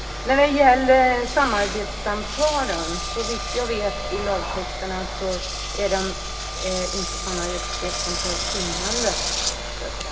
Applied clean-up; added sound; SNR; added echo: none; Engine; 6 dB; reverberation time 2.9 s.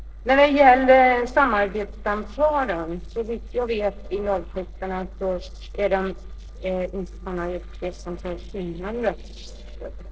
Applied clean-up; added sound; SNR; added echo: neural separator model SepFormer DNS4.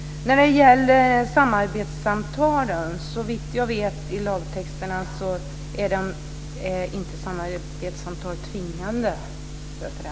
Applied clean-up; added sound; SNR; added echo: none; none; none; none.